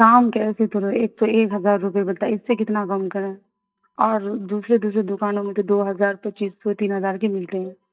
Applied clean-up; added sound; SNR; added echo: neural mask model DeepFilterNet 3.